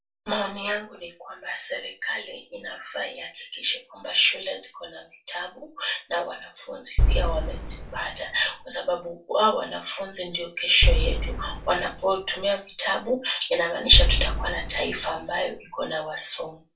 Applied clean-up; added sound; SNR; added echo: none; Boom; -3 dB; reverberation time 0.2 s.